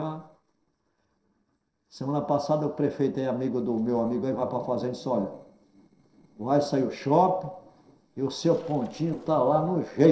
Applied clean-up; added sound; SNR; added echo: neural separator model SepFormer DNS4.